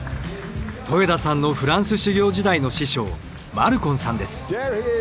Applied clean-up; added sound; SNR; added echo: none; none; none; none.